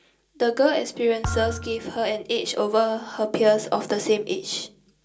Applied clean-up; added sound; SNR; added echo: none; Thump, thud; 10 dB; reverberation time 0.2 s.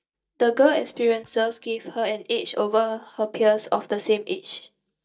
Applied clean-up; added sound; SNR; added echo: neural mask model DeepFilterNet 3.